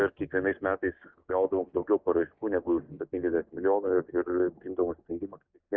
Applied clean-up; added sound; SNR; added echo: neural mask model DeepFilterNet 3.